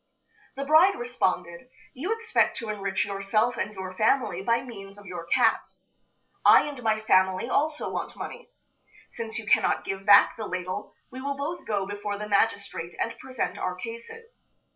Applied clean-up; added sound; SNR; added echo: none; none; none; none.